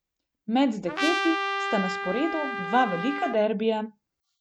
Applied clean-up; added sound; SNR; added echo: none; Trumpet; 3 dB; none.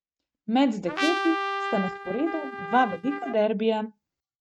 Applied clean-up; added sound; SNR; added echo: neural mask model RNNoise.